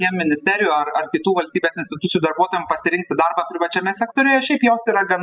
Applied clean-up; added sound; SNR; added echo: classical method spectral subtraction.